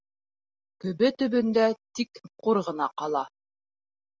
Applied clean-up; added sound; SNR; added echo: none; none; none; none.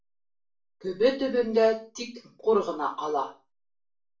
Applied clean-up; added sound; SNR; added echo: none; none; none; reverberation time 0.3 s.